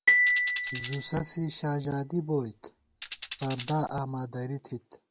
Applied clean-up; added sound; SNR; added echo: none; Tambourine + Glockenspiel; -2 dB; none.